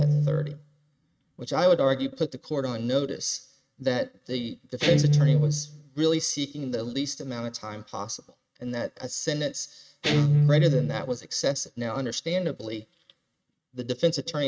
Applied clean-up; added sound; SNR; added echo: neural mask model RNNoise.